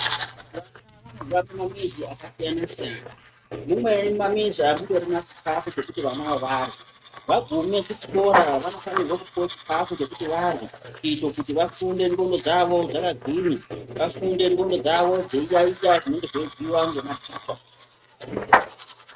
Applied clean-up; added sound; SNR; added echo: neural mask model RNNoise.